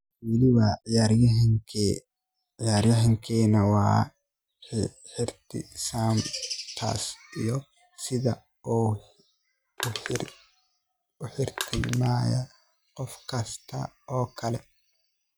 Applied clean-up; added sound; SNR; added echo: none; Crushing; 9 dB; none.